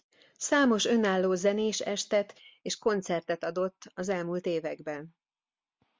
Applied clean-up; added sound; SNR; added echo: none; none; none; none.